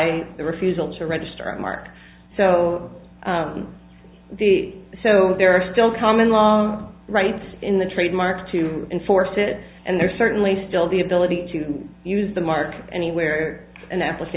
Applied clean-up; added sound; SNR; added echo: none; none; none; none.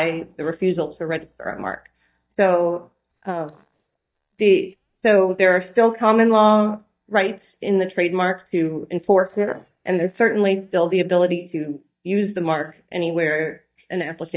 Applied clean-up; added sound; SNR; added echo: neural mask model DeepFilterNet 3.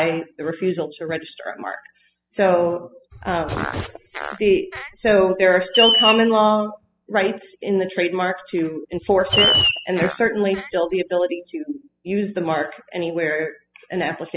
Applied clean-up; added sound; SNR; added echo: classical method spectral subtraction.